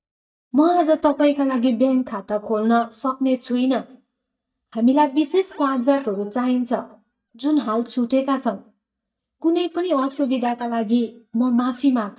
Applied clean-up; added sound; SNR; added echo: neural mask model DeepFilterNet 3.